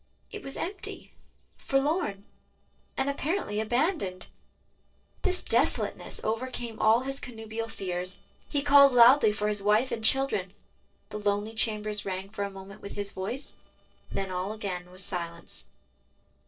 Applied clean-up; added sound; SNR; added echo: neural separator model SepFormer DNS4.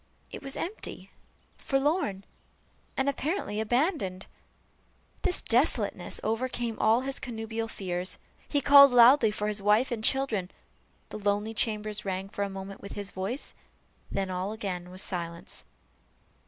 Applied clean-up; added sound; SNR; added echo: none; none; none; none.